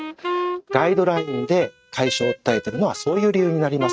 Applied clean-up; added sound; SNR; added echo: neural mask model RNNoise.